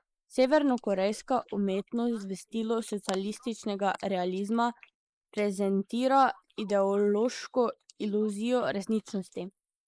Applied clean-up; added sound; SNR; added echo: neural mask model Resemble Enhance denoiser.